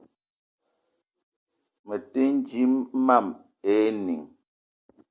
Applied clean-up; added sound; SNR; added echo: none; none; none; none.